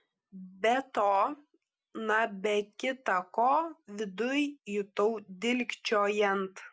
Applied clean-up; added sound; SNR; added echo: none; none; none; none.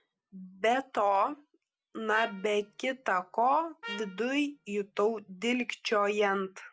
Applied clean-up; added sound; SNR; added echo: none; Trumpet; 15 dB; none.